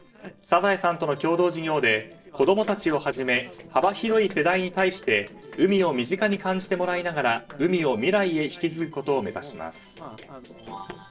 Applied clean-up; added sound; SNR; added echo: neural separator model SepFormer DNS4.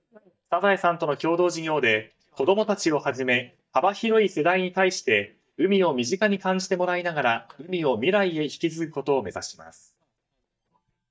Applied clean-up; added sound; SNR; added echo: neural mask model DeepFilterNet 3.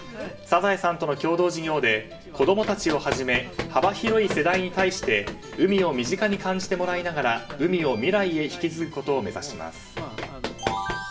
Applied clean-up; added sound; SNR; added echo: none; Run; 12 dB; reverberation time 0.6 s.